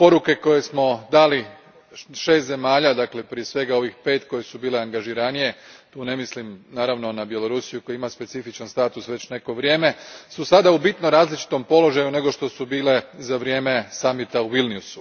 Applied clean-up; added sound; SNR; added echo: none; none; none; none.